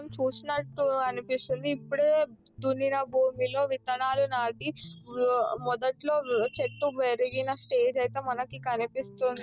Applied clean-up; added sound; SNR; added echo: none; Guitar; 19 dB; none.